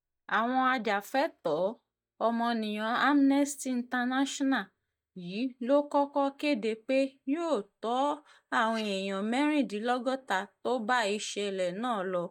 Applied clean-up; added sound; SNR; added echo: neural mask model DeepFilterNet 3.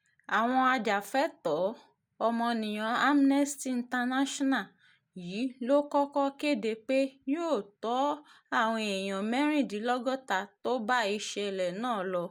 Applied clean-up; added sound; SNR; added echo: none; none; none; none.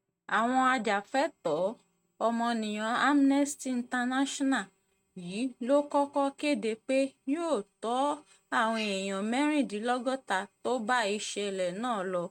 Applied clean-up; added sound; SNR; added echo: neural mask model RNNoise.